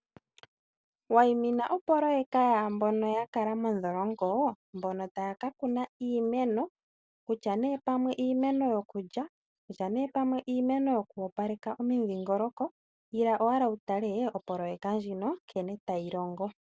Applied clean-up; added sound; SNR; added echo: none; none; none; none.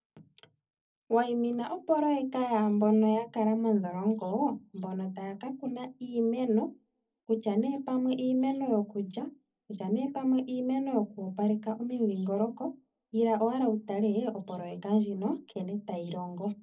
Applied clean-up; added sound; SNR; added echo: none; none; none; reverberation time 0.4 s.